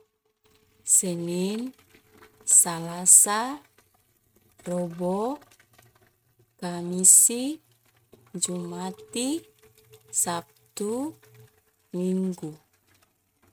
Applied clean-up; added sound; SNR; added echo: neural mask model RNNoise.